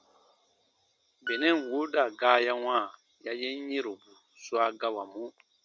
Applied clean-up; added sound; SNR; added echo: none; Piano; 11 dB; none.